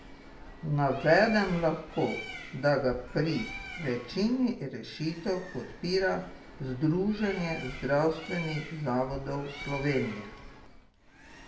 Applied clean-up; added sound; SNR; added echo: none; Bird; 13 dB; reverberation time 0.5 s.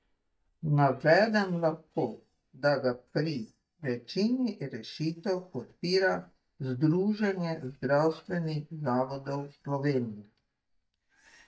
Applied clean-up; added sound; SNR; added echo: neural mask model DeepFilterNet 3.